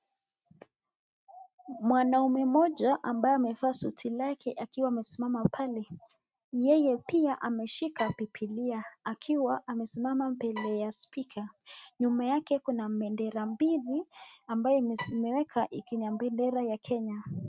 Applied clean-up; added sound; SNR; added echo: neural mask model RNNoise.